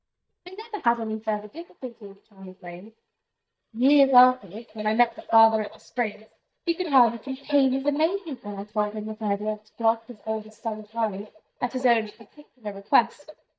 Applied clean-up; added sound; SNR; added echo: neural mask model DeepFilterNet 3.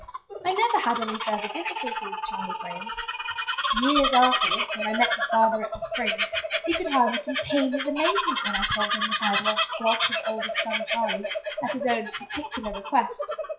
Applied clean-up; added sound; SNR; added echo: classical method WPE with log-MMSE.